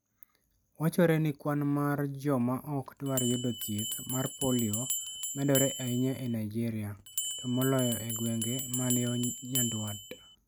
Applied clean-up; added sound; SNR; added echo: none; Bell; 5 dB; none.